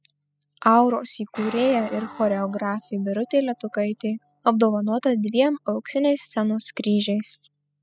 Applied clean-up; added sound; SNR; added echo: classical method spectral subtraction.